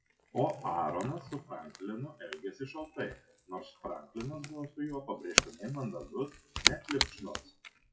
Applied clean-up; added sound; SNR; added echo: classical method WPE with log-MMSE.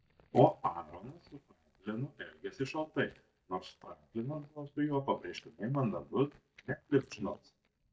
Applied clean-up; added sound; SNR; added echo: neural mask model DeepFilterNet 3.